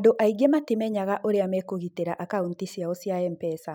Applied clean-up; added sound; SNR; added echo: none; none; none; none.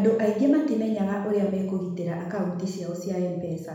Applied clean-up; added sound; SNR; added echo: none; none; none; reverberation time 1.0 s.